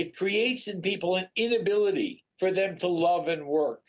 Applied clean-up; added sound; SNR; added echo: none; none; none; none.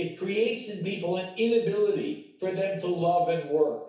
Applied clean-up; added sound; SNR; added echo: none; none; none; reverberation time 0.6 s.